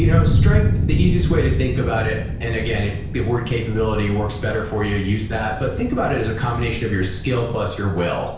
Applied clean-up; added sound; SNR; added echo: none; Thunder; 0 dB; reverberation time 0.5 s.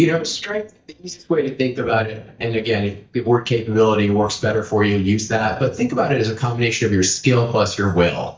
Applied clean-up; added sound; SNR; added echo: neural mask model DeepFilterNet 3.